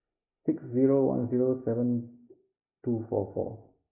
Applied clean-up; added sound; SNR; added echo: neural mask model Resemble Enhance denoiser.